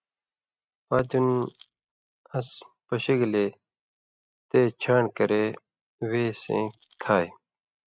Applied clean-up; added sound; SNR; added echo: neural mask model RNNoise.